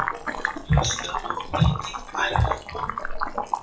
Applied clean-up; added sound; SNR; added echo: classical method WPE with log-MMSE.